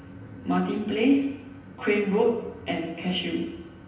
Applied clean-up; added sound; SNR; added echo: none; none; none; reverberation time 0.9 s.